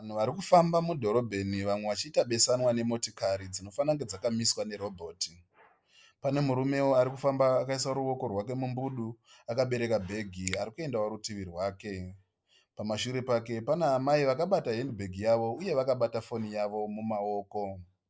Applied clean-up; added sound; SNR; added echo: neural mask model Resemble Enhance denoiser.